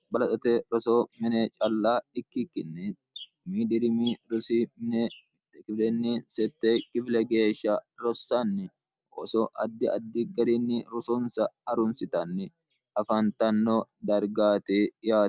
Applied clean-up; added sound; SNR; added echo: none; none; none; none.